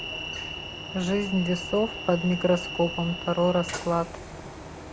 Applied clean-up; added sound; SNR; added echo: none; Train; 8 dB; none.